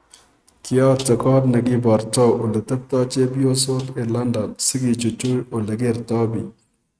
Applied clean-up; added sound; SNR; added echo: neural mask model RNNoise.